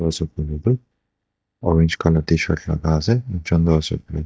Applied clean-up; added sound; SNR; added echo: neural mask model DeepFilterNet 3.